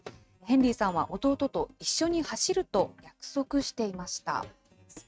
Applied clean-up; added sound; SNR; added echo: neural mask model RNNoise.